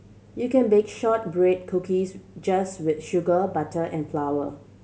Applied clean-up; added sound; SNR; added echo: none; none; none; none.